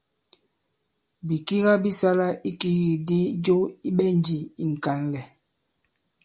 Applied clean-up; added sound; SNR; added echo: none; none; none; none.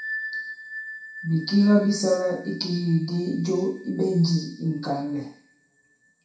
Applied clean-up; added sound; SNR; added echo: none; Bell; 15 dB; reverberation time 0.6 s.